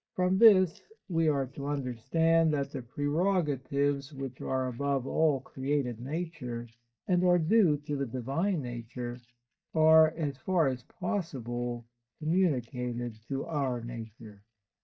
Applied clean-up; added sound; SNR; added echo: neural mask model DeepFilterNet 3.